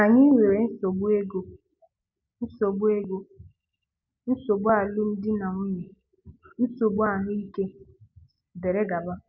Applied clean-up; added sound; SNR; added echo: none; none; none; none.